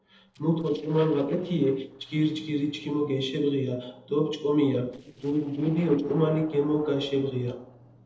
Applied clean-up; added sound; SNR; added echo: neural separator model SepFormer DNS4.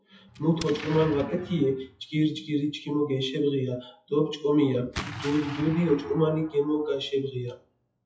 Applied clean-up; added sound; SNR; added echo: classical method WPE with log-MMSE.